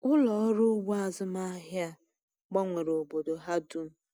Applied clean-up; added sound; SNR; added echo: none; none; none; none.